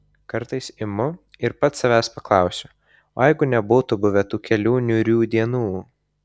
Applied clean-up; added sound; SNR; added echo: none; none; none; none.